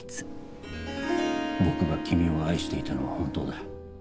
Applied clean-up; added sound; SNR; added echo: none; Harp; 3 dB; none.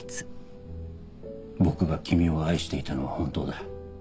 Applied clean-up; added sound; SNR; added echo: none; none; none; none.